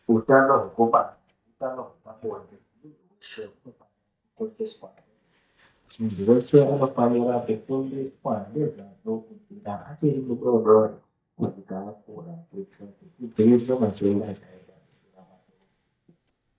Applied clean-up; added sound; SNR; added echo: neural mask model DeepFilterNet 3.